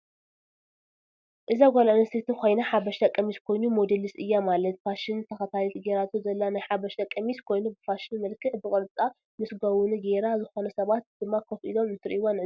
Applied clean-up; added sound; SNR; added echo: none; none; none; none.